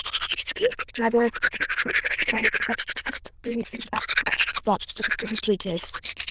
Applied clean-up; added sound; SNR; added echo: neural diffusion model UNIVERSE++.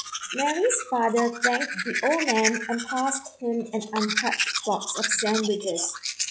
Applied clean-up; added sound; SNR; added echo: classical method log-MMSE.